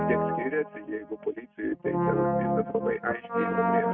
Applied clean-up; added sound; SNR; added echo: neural mask model RNNoise.